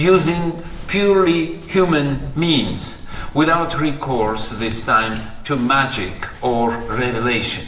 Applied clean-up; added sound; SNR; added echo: none; Run; 12 dB; reverberation time 0.9 s.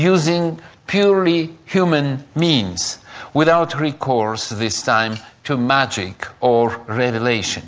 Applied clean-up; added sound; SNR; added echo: none; none; none; none.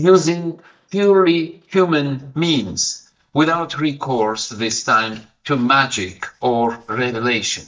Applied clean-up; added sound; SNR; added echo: neural mask model DeepFilterNet 3.